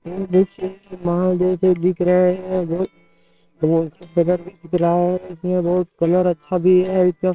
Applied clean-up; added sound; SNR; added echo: neural separator model SepFormer WHAMR!.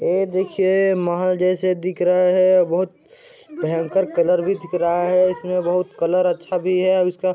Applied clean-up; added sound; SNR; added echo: none; none; none; none.